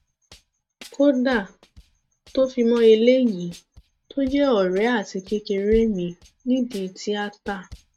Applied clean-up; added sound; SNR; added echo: neural mask model RNNoise.